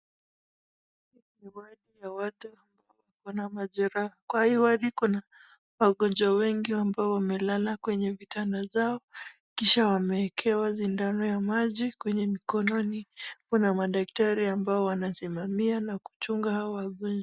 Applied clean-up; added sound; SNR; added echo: neural mask model DeepFilterNet 3.